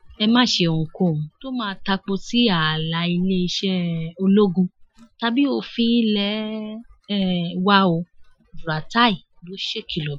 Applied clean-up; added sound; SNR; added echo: classical method Wiener filter.